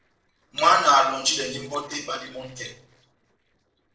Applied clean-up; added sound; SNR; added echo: neural separator model SepFormer DNS4.